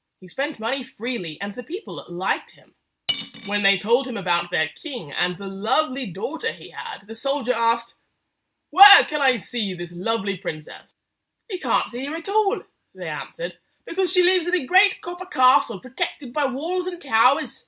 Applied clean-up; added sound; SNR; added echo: none; Cutlery, silverware / Dishes, pots, and pans; 8 dB; none.